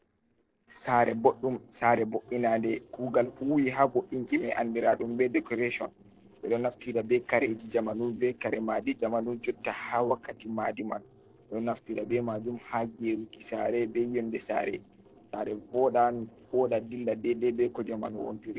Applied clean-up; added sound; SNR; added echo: neural separator model SepFormer DNS4.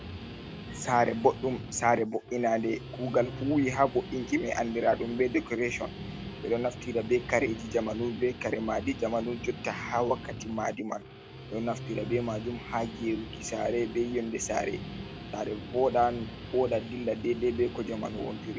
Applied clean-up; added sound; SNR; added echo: none; Guitar; 11 dB; none.